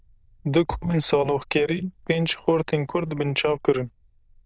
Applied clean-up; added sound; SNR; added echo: neural diffusion model UNIVERSE++.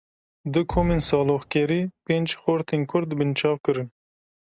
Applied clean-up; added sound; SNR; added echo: neural mask model RNNoise.